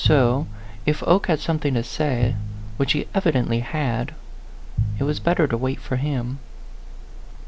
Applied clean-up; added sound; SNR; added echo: none; Piano; 8 dB; none.